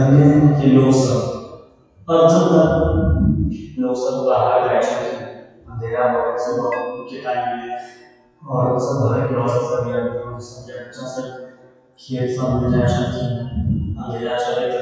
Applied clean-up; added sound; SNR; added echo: classical method WPE with log-MMSE.